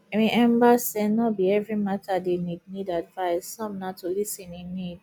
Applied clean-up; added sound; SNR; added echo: none; none; none; none.